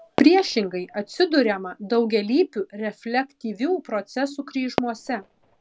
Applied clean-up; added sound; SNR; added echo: none; Fireworks; 14 dB; none.